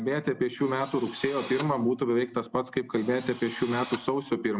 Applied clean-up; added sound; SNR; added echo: none; Drill; 16 dB; none.